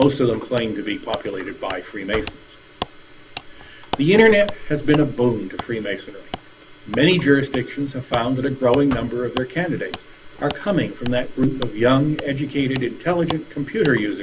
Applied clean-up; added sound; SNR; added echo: none; Squeak + Wood; 12 dB; none.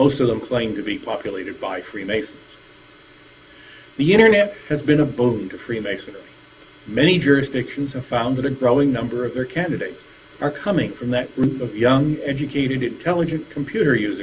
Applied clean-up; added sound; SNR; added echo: none; none; none; none.